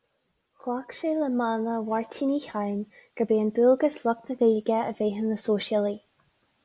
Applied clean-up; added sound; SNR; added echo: none; none; none; none.